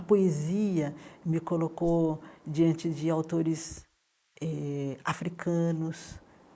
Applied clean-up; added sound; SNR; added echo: neural mask model Resemble Enhance denoiser.